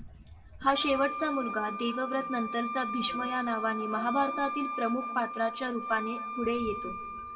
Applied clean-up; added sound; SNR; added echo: none; Wind instrument, woodwind instrument; 5 dB; reverberation time 1.1 s.